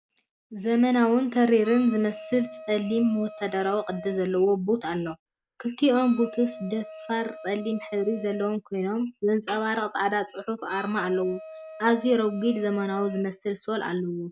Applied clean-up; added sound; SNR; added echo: none; Wind instrument, woodwind instrument; 17 dB; none.